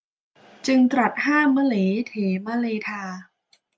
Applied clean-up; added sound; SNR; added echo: none; none; none; none.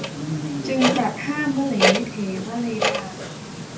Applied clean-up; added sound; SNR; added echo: none; Clock; -1 dB; reverberation time 0.3 s.